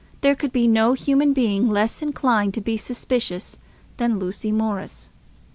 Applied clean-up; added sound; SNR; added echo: none; none; none; none.